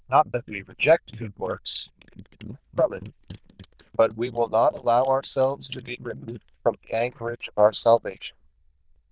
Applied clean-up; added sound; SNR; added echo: neural diffusion model UNIVERSE++.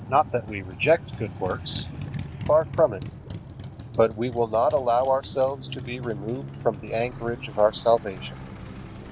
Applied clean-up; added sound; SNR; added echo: none; Motorcycle; 11 dB; none.